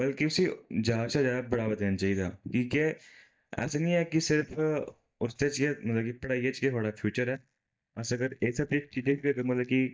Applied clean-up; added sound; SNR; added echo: neural mask model DeepFilterNet 3.